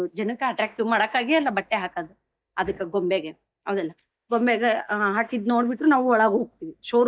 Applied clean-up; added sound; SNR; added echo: neural mask model DeepFilterNet 3.